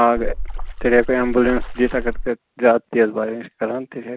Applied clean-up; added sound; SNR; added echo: none; Splash, splatter; 5 dB; none.